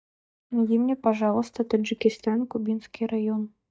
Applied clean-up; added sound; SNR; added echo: neural mask model DeepFilterNet 3.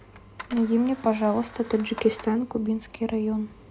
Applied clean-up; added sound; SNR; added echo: none; Camera; 20 dB; none.